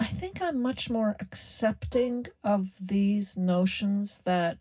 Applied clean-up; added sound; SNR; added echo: none; Bowed string instrument; 18 dB; reverberation time 0.4 s.